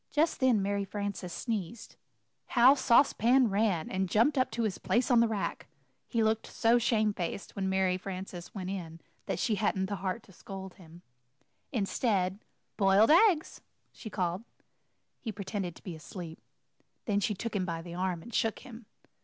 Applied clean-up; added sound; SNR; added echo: none; none; none; none.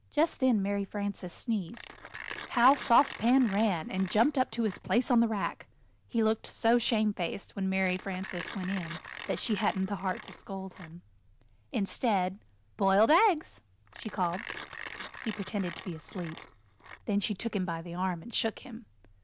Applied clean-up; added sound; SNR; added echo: none; Mechanisms; 16 dB; none.